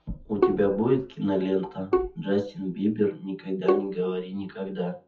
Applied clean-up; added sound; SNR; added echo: classical method WPE with log-MMSE.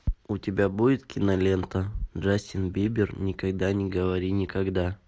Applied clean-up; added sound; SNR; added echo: none; none; none; none.